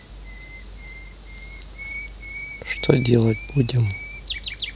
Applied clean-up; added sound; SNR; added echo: none; Bird; 12 dB; none.